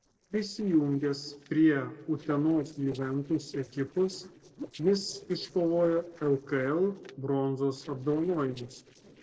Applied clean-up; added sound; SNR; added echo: neural separator model SepFormer DNS4.